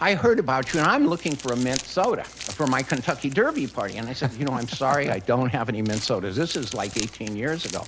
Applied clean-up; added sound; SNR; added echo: none; Crumpling, crinkling; 15 dB; none.